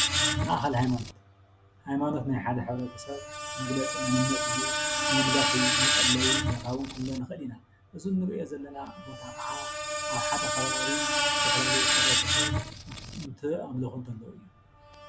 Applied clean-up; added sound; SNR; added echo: none; Screech; -4 dB; none.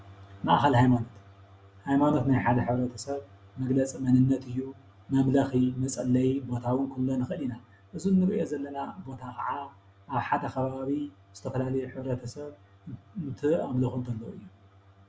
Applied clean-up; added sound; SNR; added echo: none; none; none; none.